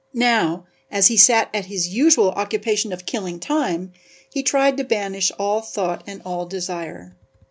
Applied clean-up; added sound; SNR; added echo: none; none; none; none.